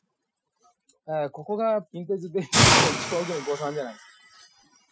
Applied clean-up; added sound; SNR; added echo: classical method Wiener filter.